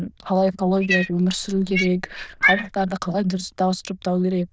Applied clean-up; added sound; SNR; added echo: neural diffusion model UNIVERSE++.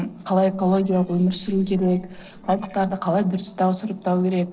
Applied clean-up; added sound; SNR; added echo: neural separator model SepFormer DNS4.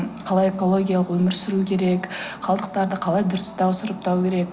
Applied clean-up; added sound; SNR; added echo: none; none; none; none.